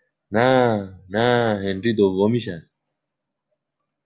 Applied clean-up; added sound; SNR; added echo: none; none; none; none.